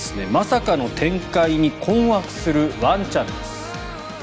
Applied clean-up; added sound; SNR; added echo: none; none; none; none.